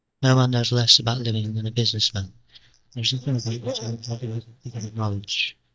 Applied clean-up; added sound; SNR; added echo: neural mask model DeepFilterNet 3.